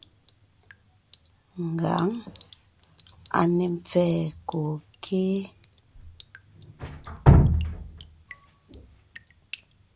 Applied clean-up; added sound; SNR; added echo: none; Drip; -1 dB; none.